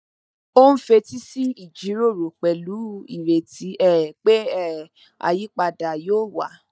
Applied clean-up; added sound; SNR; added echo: neural mask model DeepFilterNet 3.